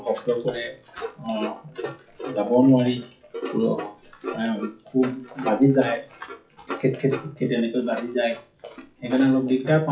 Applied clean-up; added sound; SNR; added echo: classical method WPE with log-MMSE.